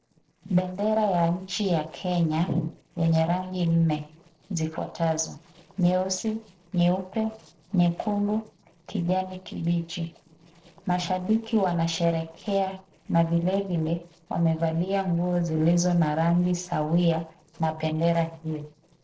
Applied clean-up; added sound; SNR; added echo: neural separator model SepFormer DNS4.